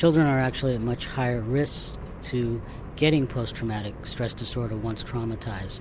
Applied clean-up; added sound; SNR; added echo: none; none; none; none.